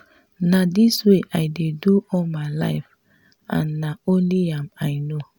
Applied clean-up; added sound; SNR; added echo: none; none; none; none.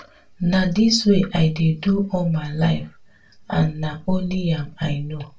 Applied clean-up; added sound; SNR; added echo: none; none; none; reverberation time 0.2 s.